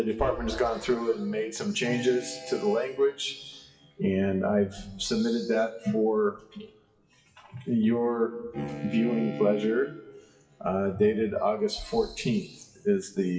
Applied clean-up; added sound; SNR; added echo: classical method WPE with log-MMSE.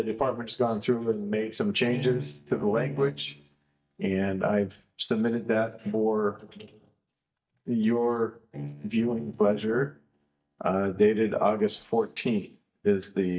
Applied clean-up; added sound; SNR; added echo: neural mask model DeepFilterNet 3.